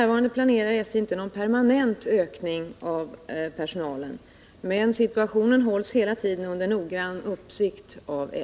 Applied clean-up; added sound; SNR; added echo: none; none; none; none.